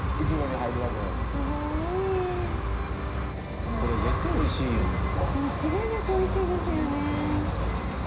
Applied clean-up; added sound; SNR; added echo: none; Wind; -1 dB; reverberation time 0.5 s.